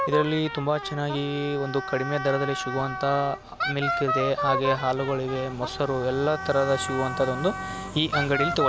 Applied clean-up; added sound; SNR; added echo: none; Wind instrument, woodwind instrument; 5 dB; none.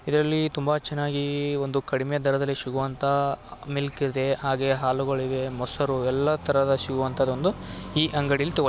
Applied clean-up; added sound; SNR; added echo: none; none; none; none.